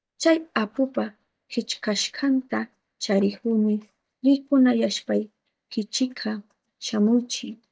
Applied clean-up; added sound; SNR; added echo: neural mask model DeepFilterNet 3.